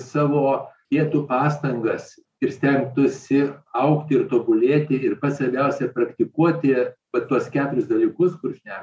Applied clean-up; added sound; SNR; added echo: none; none; none; none.